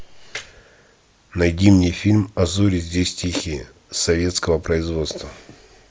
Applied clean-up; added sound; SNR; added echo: none; none; none; none.